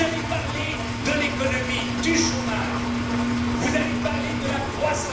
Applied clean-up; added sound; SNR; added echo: none; Engine; -1 dB; reverberation time 0.9 s.